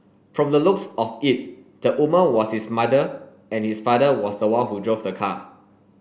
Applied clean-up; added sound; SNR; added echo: none; none; none; none.